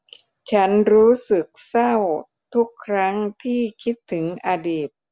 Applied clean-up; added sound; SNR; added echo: none; none; none; none.